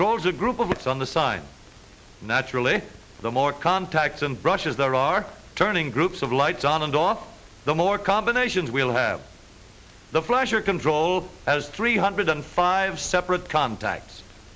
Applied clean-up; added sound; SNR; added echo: none; none; none; none.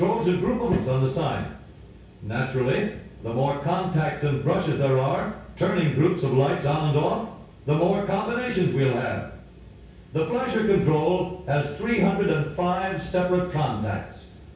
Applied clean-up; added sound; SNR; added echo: none; none; none; reverberation time 0.6 s.